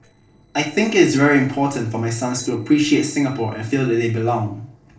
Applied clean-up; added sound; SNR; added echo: neural separator model SepFormer DNS4.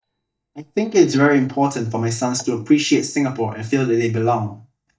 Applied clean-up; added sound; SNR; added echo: neural mask model DeepFilterNet 3.